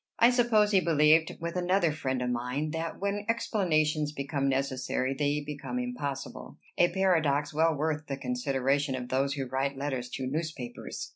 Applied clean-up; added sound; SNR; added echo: none; none; none; none.